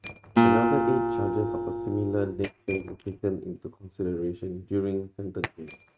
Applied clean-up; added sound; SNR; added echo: neural mask model RNNoise.